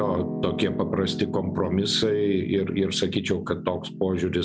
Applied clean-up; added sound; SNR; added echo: none; Piano; 7 dB; none.